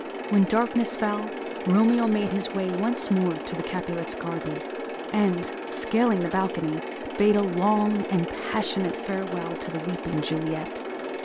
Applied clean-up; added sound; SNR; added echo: none; Mechanisms; 7 dB; none.